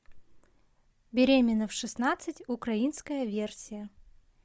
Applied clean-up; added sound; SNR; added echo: none; none; none; none.